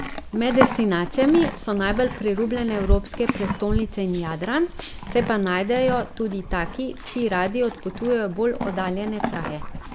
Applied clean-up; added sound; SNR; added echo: none; Livestock, farm animals, working animals; 5 dB; none.